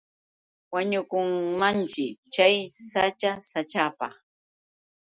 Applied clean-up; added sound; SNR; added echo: none; none; none; none.